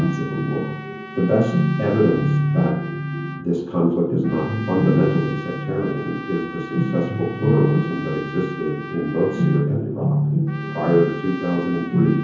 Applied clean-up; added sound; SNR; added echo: none; Trumpet; 16 dB; reverberation time 0.7 s.